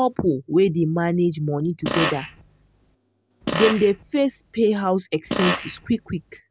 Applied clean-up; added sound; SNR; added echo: none; Fart; 6 dB; none.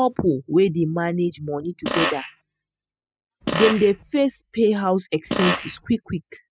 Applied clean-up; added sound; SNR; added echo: classical method spectral subtraction.